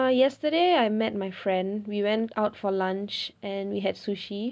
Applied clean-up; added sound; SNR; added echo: none; none; none; none.